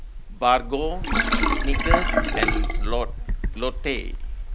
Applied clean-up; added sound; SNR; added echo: none; Sink (filling or washing) + Bird; -5 dB; none.